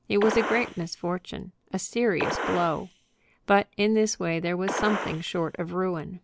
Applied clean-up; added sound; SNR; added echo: none; Gunshot, gunfire; 8 dB; none.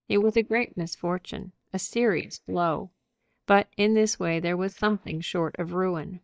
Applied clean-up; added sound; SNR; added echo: neural mask model DeepFilterNet 3.